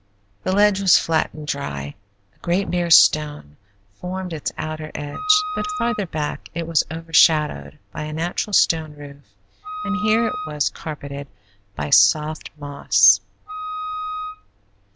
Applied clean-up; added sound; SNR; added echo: none; Wind instrument, woodwind instrument; 5 dB; none.